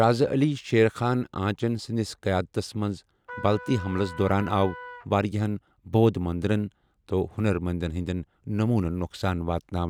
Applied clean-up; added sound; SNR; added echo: none; Trumpet; 15 dB; none.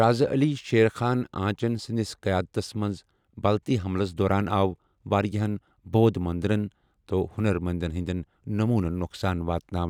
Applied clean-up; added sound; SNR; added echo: none; none; none; none.